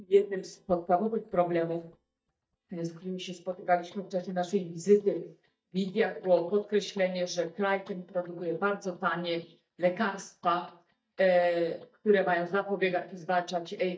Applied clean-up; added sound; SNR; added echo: neural mask model DeepFilterNet 3.